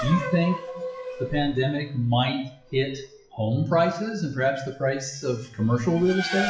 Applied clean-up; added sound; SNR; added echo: classical method WPE with log-MMSE.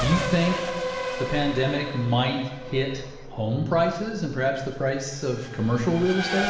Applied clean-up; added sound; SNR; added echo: none; Race car, auto racing / Accelerating, revving, vroom; 8 dB; reverberation time 0.9 s.